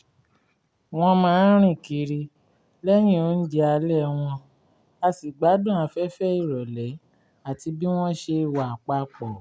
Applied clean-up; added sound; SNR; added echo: none; none; none; none.